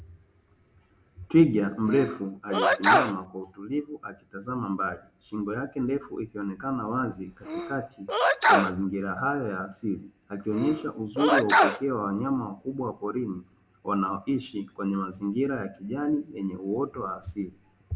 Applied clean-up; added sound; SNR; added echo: none; Sneeze; -2 dB; none.